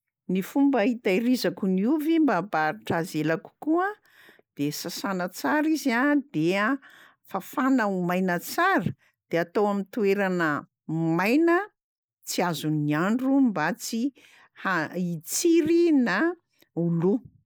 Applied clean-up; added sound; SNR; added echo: neural mask model Resemble Enhance denoiser.